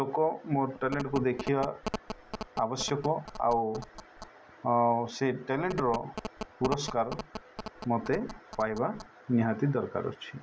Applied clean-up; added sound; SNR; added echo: none; Telephone; 11 dB; none.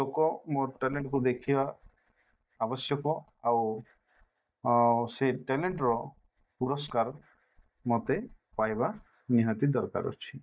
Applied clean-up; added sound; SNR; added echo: neural mask model DeepFilterNet 3.